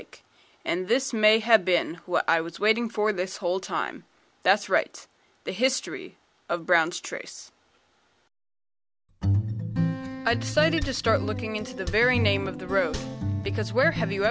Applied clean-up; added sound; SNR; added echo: none; none; none; none.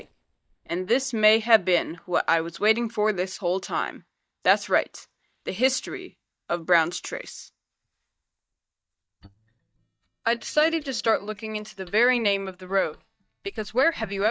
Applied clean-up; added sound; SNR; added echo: neural mask model DeepFilterNet 3.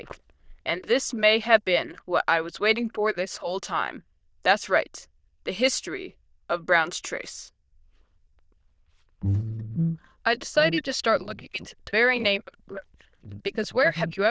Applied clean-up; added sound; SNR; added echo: neural diffusion model UNIVERSE++.